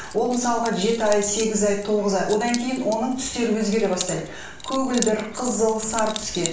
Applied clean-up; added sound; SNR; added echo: none; Keys jangling; 14 dB; reverberation time 0.5 s.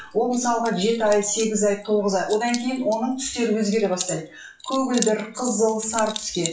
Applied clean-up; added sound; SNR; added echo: classical method WPE with log-MMSE.